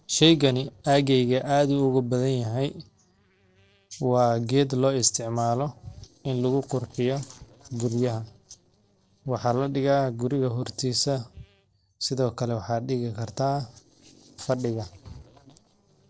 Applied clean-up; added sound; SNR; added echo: neural separator model SepFormer DNS4.